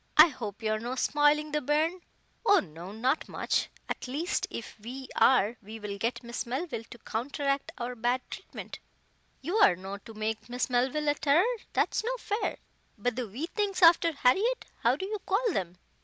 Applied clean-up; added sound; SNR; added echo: none; none; none; none.